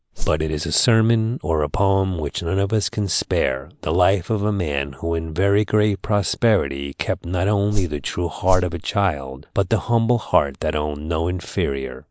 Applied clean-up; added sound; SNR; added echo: neural mask model Resemble Enhance denoiser.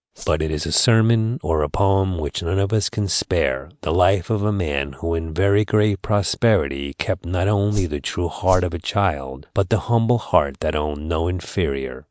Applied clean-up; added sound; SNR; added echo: neural mask model RNNoise.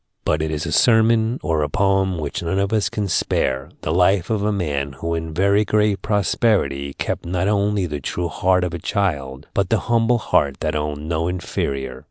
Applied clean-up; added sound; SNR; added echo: none; none; none; none.